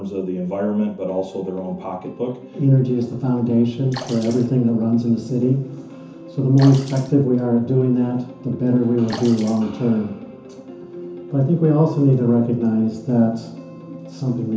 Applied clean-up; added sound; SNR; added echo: none; Sink (filling or washing) / Water / Splash, splatter; 16 dB; reverberation time 0.9 s.